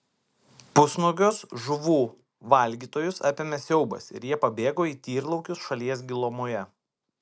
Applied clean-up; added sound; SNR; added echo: none; none; none; none.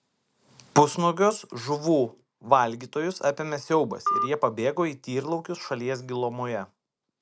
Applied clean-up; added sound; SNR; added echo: none; Telephone; 5 dB; none.